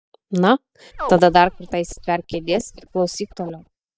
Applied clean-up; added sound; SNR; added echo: neural mask model DeepFilterNet 3.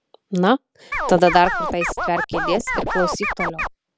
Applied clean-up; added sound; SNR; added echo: none; Scratching (performance technique); 3 dB; none.